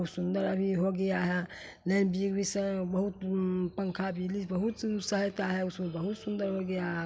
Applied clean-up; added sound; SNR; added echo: none; none; none; none.